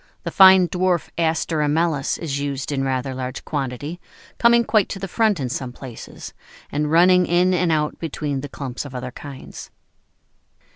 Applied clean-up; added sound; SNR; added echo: none; none; none; none.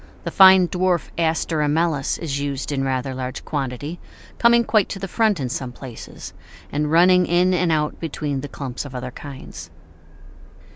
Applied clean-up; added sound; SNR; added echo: none; Subway, metro, underground; 18 dB; none.